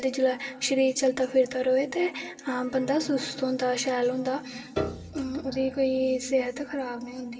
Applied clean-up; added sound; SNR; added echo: none; Piano; 11 dB; reverberation time 2.9 s.